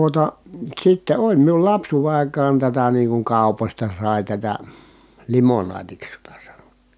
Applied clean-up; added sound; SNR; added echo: none; none; none; none.